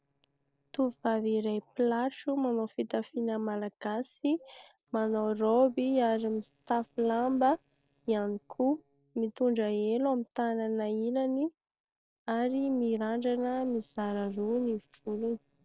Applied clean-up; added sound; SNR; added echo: neural separator model SepFormer DNS4.